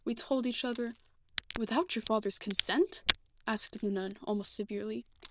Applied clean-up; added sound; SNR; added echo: neural diffusion model UNIVERSE++.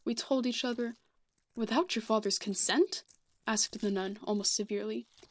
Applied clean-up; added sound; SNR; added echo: neural separator model SepFormer DNS4.